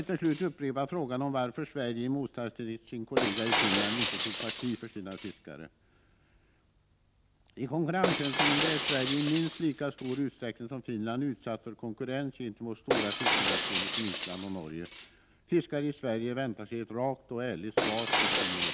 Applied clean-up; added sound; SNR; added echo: none; Shatter; -2 dB; none.